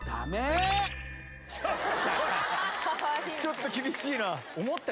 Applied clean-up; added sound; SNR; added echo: none; none; none; none.